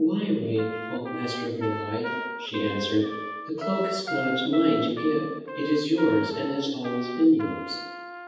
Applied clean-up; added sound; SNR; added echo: none; Trumpet; 9 dB; reverberation time 1.1 s.